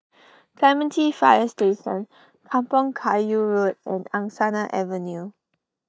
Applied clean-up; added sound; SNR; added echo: neural mask model DeepFilterNet 3.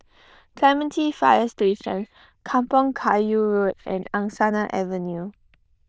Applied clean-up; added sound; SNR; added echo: neural diffusion model UNIVERSE++.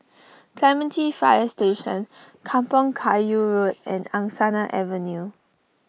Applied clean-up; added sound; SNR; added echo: neural mask model Resemble Enhance denoiser.